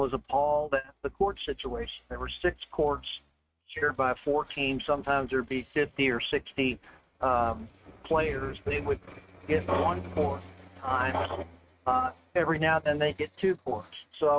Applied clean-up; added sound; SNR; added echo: neural mask model RNNoise.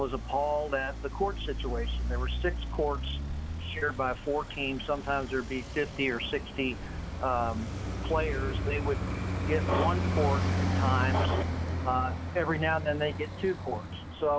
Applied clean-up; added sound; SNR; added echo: none; Traffic noise, roadway noise; 0 dB; none.